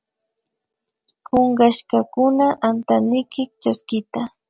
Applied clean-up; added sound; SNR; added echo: none; none; none; none.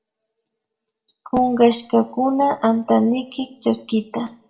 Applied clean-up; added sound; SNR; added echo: none; none; none; reverberation time 0.4 s.